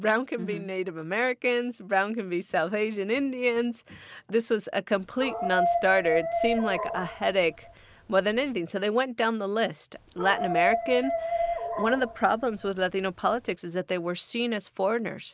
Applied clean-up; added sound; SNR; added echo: none; Dog; 3 dB; none.